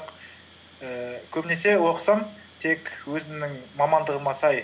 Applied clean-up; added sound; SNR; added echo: none; none; none; none.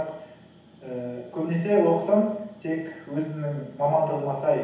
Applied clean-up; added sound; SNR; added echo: none; none; none; reverberation time 1.0 s.